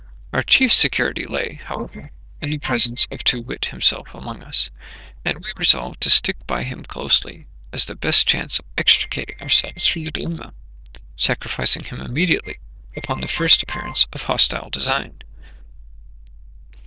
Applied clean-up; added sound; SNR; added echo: neural diffusion model UNIVERSE++.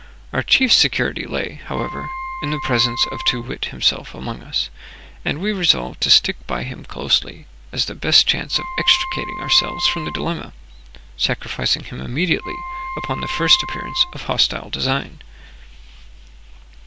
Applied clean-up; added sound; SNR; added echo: none; Wind instrument, woodwind instrument; 9 dB; none.